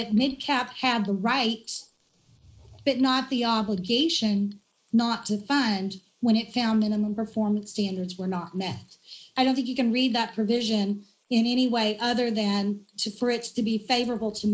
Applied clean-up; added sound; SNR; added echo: neural mask model Resemble Enhance denoiser.